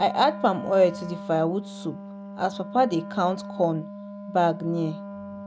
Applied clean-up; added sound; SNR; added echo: none; Wind instrument, woodwind instrument; 12 dB; none.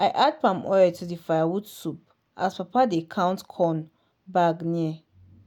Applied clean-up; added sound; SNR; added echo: none; none; none; none.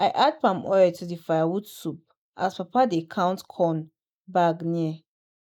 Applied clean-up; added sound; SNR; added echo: neural mask model Resemble Enhance denoiser.